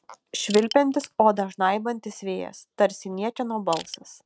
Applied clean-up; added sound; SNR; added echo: neural mask model RNNoise.